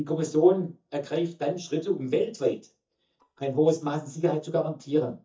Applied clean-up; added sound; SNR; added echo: neural mask model DeepFilterNet 3.